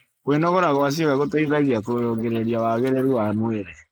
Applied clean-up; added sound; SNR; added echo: neural mask model Resemble Enhance denoiser.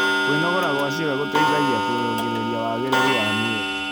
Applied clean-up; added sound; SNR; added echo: none; Clock; -3 dB; none.